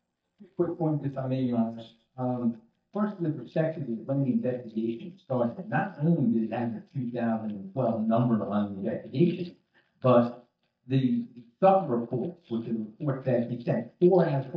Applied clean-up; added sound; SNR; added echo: neural mask model DeepFilterNet 3.